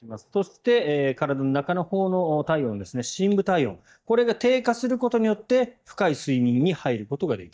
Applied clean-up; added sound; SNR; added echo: neural mask model DeepFilterNet 3.